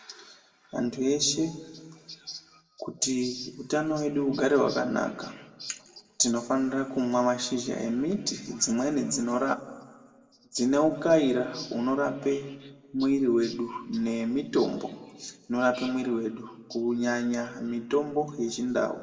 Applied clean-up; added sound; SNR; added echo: none; none; none; reverberation time 1.0 s.